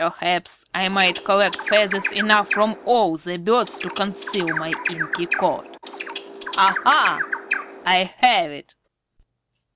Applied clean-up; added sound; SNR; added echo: none; Bird; 6 dB; none.